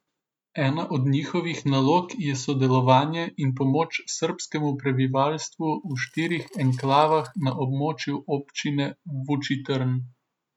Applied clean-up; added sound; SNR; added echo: neural mask model RNNoise.